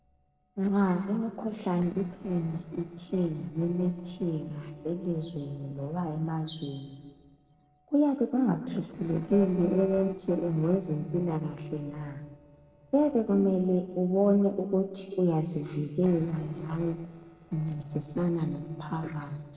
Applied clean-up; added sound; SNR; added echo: neural separator model SepFormer DNS4.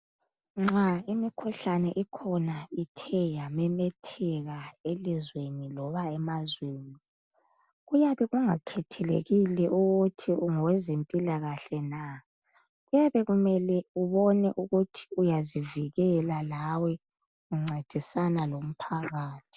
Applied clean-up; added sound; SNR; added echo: none; none; none; none.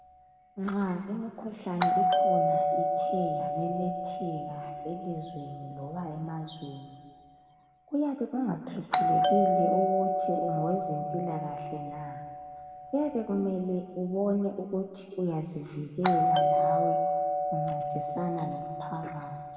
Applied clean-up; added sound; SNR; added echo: none; Doorbell; -3 dB; reverberation time 1.9 s.